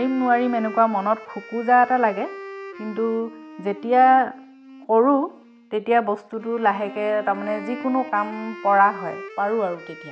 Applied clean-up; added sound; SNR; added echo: none; Wind instrument, woodwind instrument; 16 dB; none.